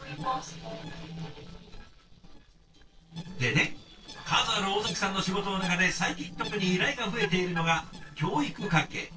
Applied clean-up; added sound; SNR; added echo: neural separator model SepFormer DNS4.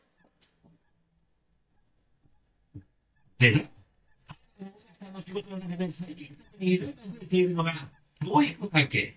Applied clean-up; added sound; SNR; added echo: neural mask model DeepFilterNet 3.